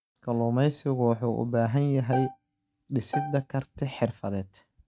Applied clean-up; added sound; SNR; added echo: neural mask model RNNoise.